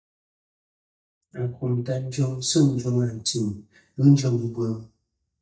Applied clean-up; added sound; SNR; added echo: neural mask model DeepFilterNet 3.